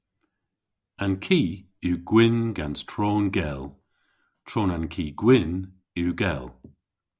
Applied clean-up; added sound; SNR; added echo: none; none; none; none.